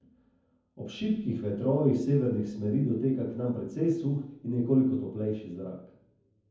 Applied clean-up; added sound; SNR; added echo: none; none; none; reverberation time 0.7 s.